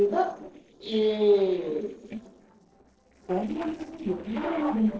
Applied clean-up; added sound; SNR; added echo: neural separator model SepFormer DNS4.